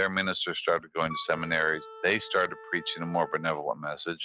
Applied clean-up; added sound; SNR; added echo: none; Wind instrument, woodwind instrument; 15 dB; none.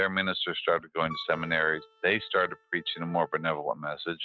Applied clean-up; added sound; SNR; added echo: neural mask model RNNoise.